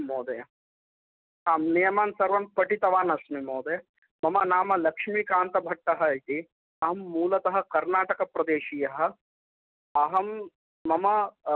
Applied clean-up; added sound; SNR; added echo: none; none; none; none.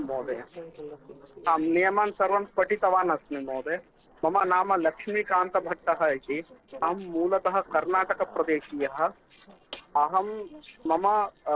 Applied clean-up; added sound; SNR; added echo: neural separator model SepFormer DNS4.